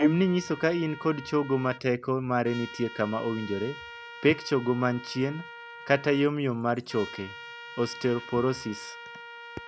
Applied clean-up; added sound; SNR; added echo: none; Trumpet; 15 dB; none.